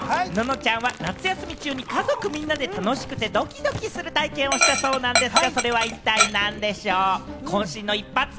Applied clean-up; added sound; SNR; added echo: none; Dog; 4 dB; none.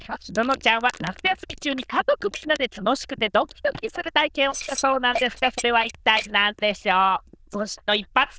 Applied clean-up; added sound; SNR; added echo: neural diffusion model UNIVERSE++.